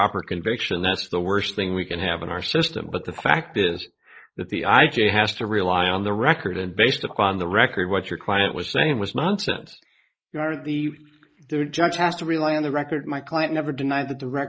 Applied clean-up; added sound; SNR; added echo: neural mask model Resemble Enhance denoiser.